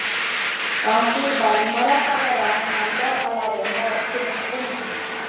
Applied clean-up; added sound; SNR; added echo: none; Domestic sounds, home sounds; 1 dB; reverberation time 1.2 s.